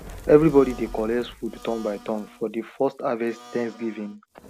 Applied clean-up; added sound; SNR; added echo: none; Fire + Domestic sounds, home sounds; 19 dB; none.